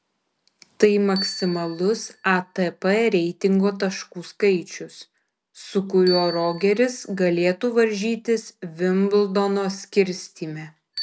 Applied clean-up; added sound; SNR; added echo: none; Bicycle bell; 17 dB; none.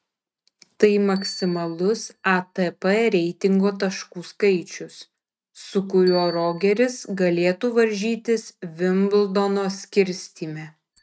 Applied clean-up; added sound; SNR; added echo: neural mask model RNNoise.